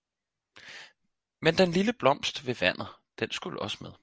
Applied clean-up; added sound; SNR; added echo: none; none; none; none.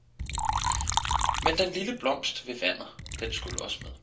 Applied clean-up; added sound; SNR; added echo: none; Liquid; -1 dB; reverberation time 0.2 s.